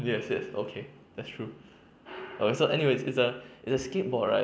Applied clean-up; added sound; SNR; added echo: none; none; none; none.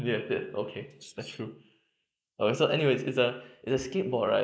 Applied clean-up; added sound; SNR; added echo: neural mask model Resemble Enhance denoiser.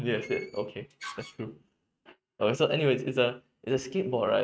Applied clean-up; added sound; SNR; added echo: neural mask model RNNoise.